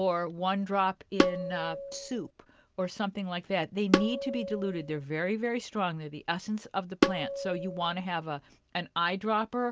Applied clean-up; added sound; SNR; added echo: none; Tabla; -1 dB; none.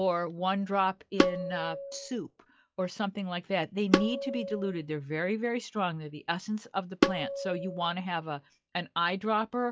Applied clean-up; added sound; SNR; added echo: classical method log-MMSE.